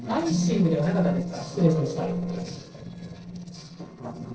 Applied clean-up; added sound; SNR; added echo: neural separator model SepFormer DNS4.